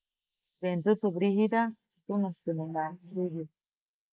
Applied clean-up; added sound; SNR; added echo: neural mask model Resemble Enhance denoiser.